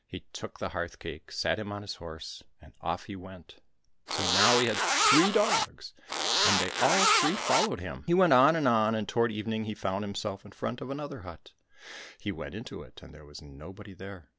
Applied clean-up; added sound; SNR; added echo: none; Zipper (clothing); -4 dB; none.